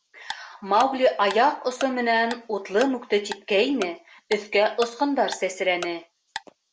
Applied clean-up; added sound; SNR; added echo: none; Tick-tock; 16 dB; none.